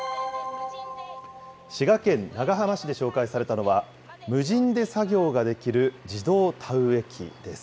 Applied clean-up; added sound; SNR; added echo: none; none; none; none.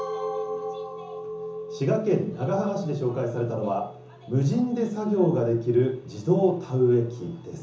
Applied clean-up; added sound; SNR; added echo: none; Chink, clink; 14 dB; reverberation time 0.7 s.